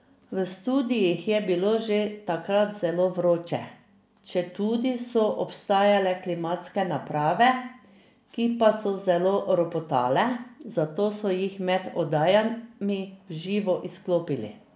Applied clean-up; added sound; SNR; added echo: none; none; none; none.